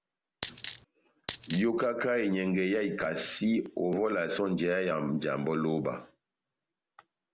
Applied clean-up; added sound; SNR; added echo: none; Coin (dropping); -1 dB; none.